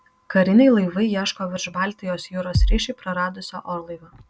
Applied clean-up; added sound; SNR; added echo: none; Bass drum; -3 dB; none.